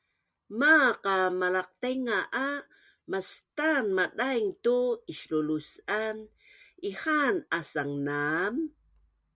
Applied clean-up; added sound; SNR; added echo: none; none; none; none.